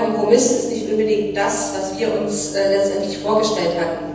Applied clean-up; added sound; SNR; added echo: none; Microwave oven; 12 dB; reverberation time 1.1 s.